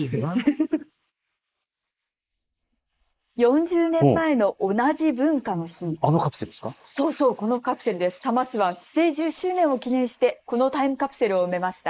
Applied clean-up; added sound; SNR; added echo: neural mask model Resemble Enhance denoiser.